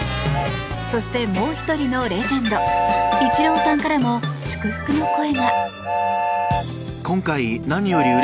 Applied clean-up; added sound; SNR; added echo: none; Train; 2 dB; none.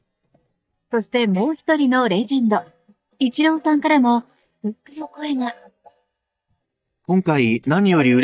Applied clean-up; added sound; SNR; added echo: neural mask model DeepFilterNet 3.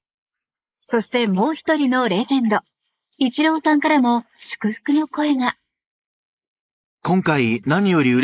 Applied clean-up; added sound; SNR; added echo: neural mask model Resemble Enhance denoiser.